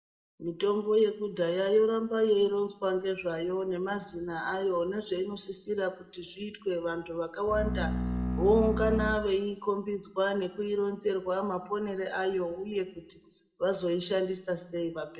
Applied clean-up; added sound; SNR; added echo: none; Bowed string instrument; 2 dB; reverberation time 0.7 s.